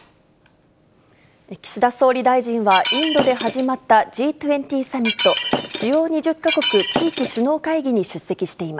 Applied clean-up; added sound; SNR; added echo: none; Shatter; 3 dB; none.